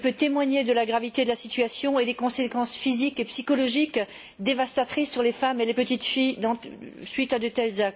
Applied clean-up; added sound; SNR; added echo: none; none; none; none.